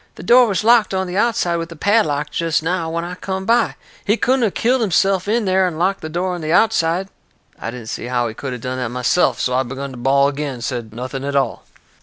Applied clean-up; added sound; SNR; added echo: none; none; none; none.